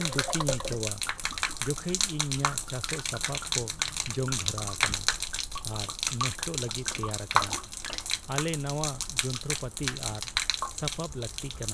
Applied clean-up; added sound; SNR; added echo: none; Gurgling / Liquid; -4 dB; none.